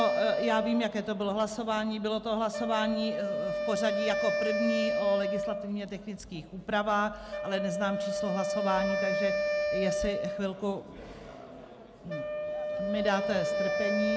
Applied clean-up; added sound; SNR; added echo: none; Wind instrument, woodwind instrument; 1 dB; none.